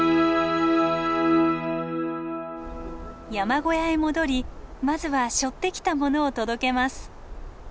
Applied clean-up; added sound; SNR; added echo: none; none; none; none.